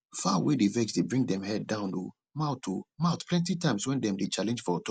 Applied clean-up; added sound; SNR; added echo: none; none; none; none.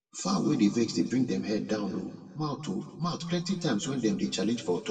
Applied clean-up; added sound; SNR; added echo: none; none; none; reverberation time 1.5 s.